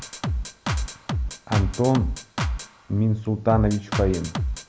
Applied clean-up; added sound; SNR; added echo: none; Drum kit; 3 dB; none.